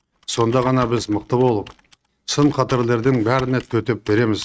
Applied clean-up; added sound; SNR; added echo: neural mask model RNNoise.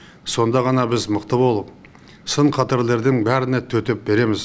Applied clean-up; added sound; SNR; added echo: none; none; none; none.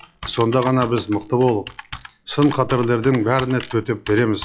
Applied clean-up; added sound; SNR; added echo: classical method log-MMSE.